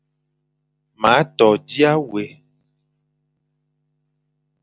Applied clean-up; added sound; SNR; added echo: none; none; none; none.